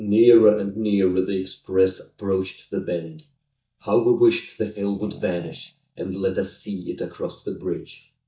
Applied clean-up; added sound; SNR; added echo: neural mask model DeepFilterNet 3.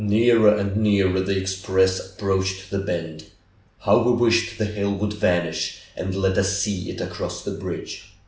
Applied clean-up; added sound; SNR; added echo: none; none; none; none.